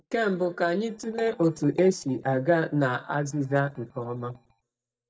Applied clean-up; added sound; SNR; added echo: neural mask model DeepFilterNet 3.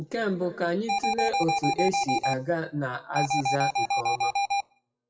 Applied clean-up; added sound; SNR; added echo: classical method WPE with log-MMSE.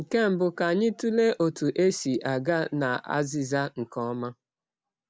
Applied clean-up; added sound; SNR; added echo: none; none; none; none.